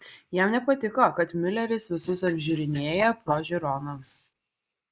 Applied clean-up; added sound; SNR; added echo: neural mask model Resemble Enhance denoiser.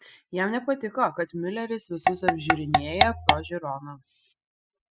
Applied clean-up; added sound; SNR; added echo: classical method spectral subtraction.